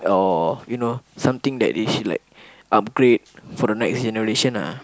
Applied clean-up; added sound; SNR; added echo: none; none; none; none.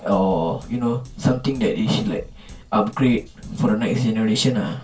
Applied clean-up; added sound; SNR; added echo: none; Drum kit; 20 dB; reverberation time 0.2 s.